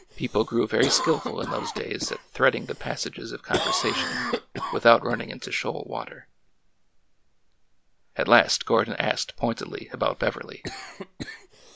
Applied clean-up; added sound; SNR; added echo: none; Cough; 9 dB; none.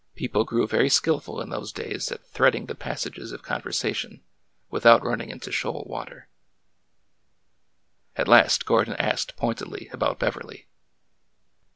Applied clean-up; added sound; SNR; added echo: none; none; none; none.